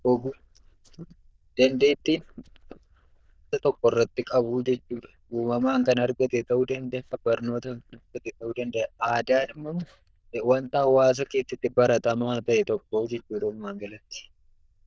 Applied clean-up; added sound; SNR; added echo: neural diffusion model UNIVERSE++.